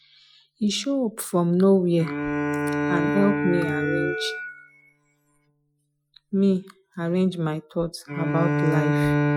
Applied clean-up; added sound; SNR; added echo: classical method Wiener filter.